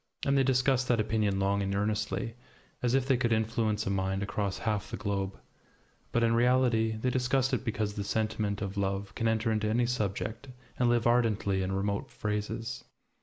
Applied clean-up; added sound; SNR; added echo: none; none; none; none.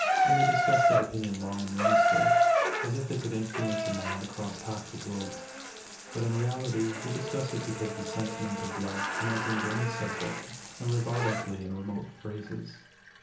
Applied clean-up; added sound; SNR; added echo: none; Bathtub (filling or washing) / Water tap, faucet; -3 dB; reverberation time 0.7 s.